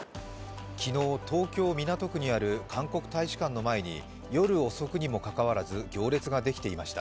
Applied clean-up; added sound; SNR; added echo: none; none; none; none.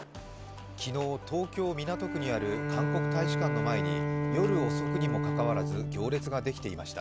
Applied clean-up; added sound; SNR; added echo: none; Bowed string instrument; -1 dB; none.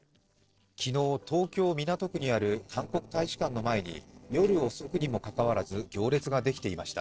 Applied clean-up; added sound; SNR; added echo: neural separator model SepFormer DNS4.